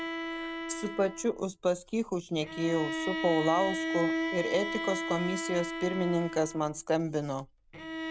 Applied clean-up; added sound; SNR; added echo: none; Bowed string instrument; 5 dB; none.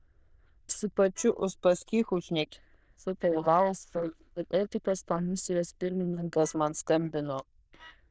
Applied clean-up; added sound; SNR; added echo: neural diffusion model UNIVERSE++.